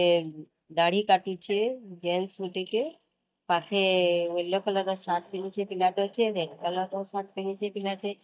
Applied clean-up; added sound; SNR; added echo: neural mask model DeepFilterNet 3.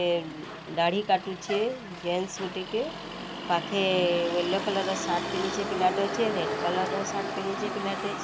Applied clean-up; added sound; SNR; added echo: none; Motor vehicle (road); 5 dB; none.